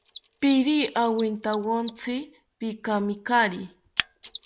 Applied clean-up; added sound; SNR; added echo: none; Mechanisms; 12 dB; none.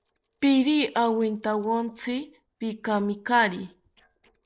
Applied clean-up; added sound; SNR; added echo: neural separator model SepFormer DNS4.